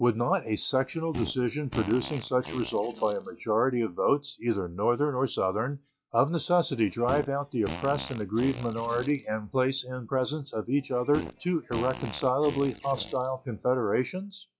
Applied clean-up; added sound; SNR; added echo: classical method log-MMSE.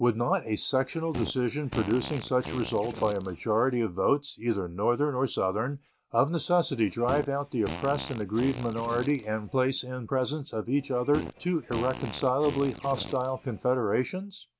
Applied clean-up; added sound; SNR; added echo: none; Fart; 12 dB; none.